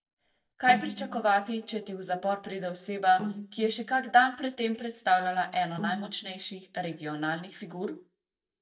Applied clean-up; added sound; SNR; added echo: neural mask model DeepFilterNet 3.